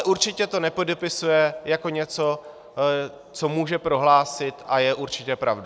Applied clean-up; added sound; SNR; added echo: none; none; none; none.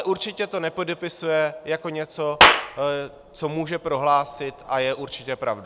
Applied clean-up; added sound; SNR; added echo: none; Clapping; -2 dB; none.